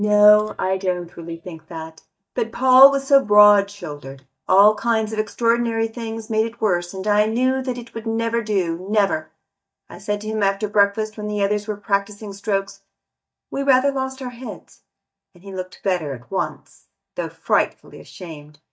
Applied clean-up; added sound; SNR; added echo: neural mask model DeepFilterNet 3.